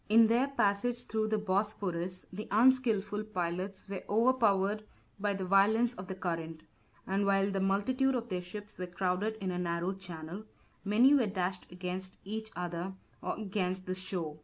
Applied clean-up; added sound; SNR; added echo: none; none; none; none.